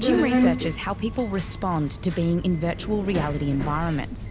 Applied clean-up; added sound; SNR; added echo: none; Subway, metro, underground; 2 dB; none.